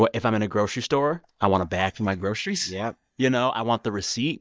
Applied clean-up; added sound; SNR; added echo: neural mask model DeepFilterNet 3.